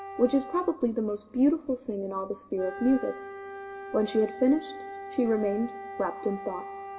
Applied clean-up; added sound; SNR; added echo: none; Wind instrument, woodwind instrument; 13 dB; reverberation time 2.1 s.